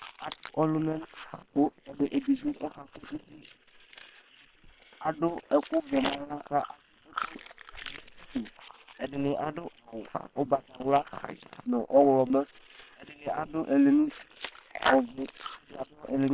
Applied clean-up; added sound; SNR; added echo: neural separator model SepFormer WHAM!.